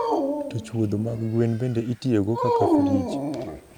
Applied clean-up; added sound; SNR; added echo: none; Dog; 0 dB; none.